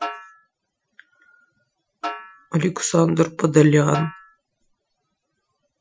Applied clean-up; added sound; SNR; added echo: classical method Wiener filter.